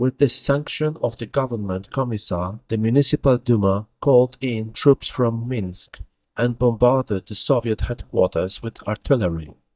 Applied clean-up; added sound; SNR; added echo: neural mask model DeepFilterNet 3.